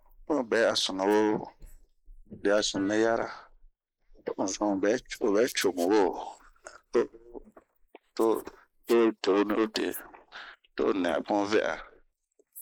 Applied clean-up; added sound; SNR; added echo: neural mask model Resemble Enhance denoiser.